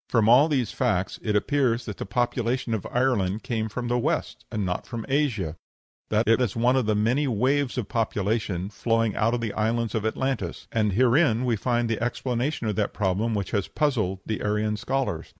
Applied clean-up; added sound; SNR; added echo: none; none; none; none.